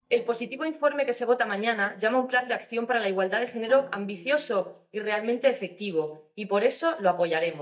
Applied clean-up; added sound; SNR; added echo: neural mask model DeepFilterNet 3.